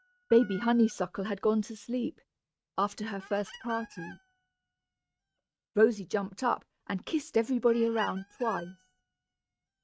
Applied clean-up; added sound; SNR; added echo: neural mask model RNNoise.